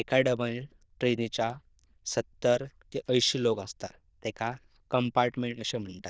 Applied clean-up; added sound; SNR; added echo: neural diffusion model UNIVERSE++.